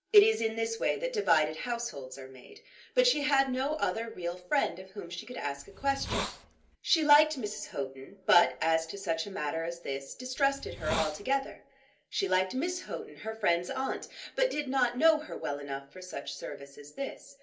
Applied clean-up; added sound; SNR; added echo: none; Hiss; 8 dB; reverberation time 0.3 s.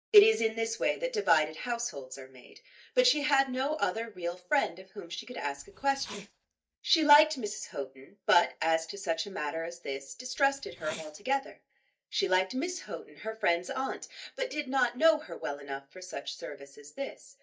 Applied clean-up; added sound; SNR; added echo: neural mask model DeepFilterNet 3.